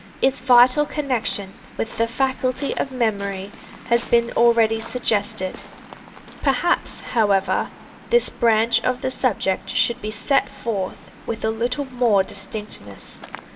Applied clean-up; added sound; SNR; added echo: none; Waves, surf; 19 dB; reverberation time 0.3 s.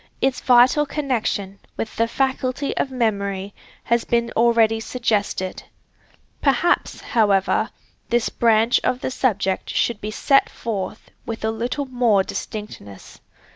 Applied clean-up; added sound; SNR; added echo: none; none; none; none.